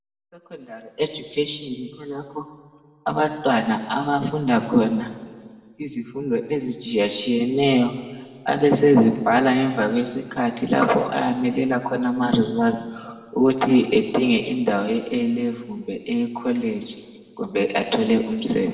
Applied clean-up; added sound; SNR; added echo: none; none; none; reverberation time 1.4 s.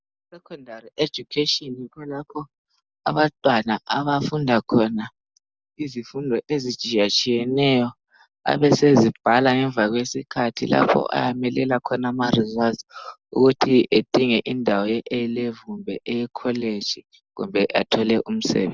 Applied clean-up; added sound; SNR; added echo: none; none; none; none.